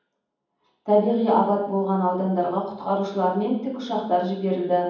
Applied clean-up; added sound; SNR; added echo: none; none; none; reverberation time 1.2 s.